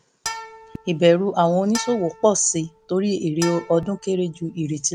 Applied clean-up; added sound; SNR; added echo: none; Bowed string instrument; 15 dB; none.